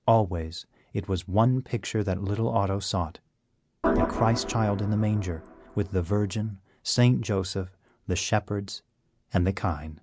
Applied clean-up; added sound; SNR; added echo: none; Organ; 5 dB; none.